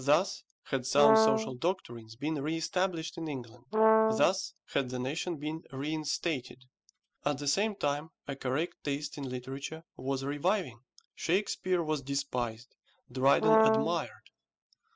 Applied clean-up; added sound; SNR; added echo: classical method spectral subtraction.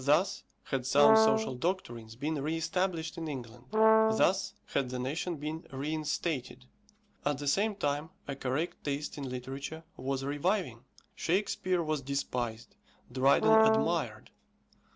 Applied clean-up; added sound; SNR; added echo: none; Brass instrument; -4 dB; none.